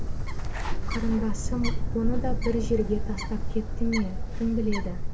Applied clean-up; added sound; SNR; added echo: none; Bird; -4 dB; reverberation time 2.4 s.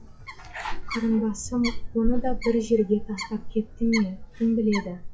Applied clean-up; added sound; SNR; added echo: classical method WPE with log-MMSE.